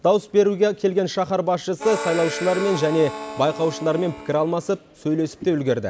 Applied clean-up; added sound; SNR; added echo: none; Harmonica; 11 dB; none.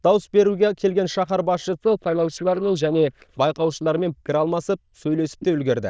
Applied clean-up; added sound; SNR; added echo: neural diffusion model UNIVERSE++.